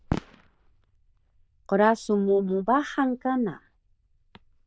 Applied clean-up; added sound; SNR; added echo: neural diffusion model UNIVERSE++.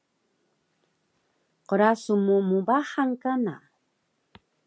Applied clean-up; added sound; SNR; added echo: none; none; none; none.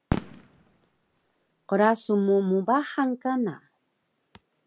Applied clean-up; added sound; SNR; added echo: none; Fireworks; 10 dB; none.